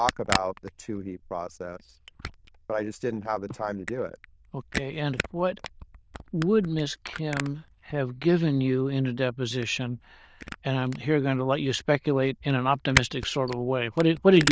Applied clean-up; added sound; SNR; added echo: neural diffusion model UNIVERSE++.